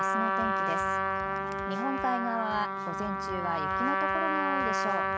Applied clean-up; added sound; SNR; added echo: none; Trumpet; -5 dB; none.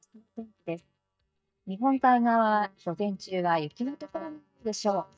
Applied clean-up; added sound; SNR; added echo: neural mask model DeepFilterNet 3.